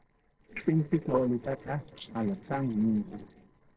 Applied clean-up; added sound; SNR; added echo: neural separator model SepFormer DNS4.